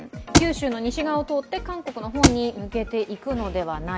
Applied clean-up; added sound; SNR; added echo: none; Thump, thud; -5 dB; none.